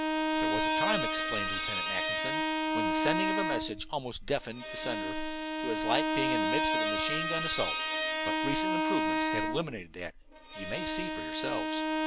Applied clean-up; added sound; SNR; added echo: none; Bowed string instrument; -4 dB; none.